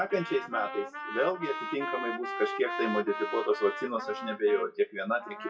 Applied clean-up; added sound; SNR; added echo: classical method WPE with log-MMSE.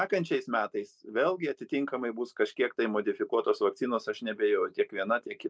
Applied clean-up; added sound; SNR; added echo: none; none; none; none.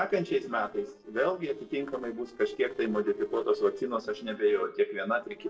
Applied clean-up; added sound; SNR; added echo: neural separator model SepFormer DNS4.